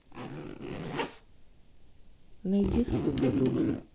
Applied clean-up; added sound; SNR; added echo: none; Zipper (clothing); 1 dB; none.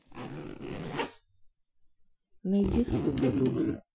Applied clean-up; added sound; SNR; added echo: classical method Wiener filter.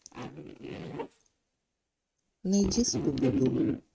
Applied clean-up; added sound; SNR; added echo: neural mask model RNNoise.